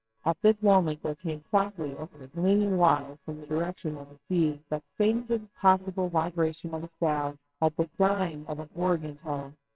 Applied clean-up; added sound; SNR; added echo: neural separator model SepFormer WHAMR!.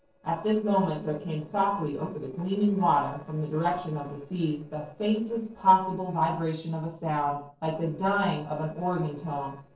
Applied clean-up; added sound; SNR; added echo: neural separator model SepFormer DNS4.